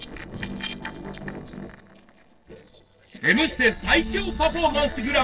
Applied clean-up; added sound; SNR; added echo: neural separator model SepFormer DNS4.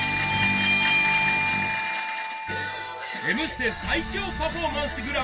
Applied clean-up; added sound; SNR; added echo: none; Bell / Doorbell; 0 dB; reverberation time 0.1 s.